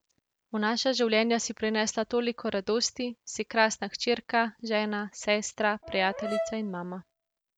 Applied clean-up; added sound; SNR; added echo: none; Brass instrument; 8 dB; none.